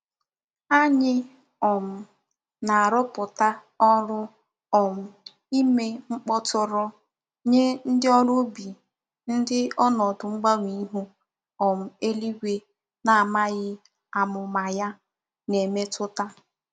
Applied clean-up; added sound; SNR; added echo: none; none; none; none.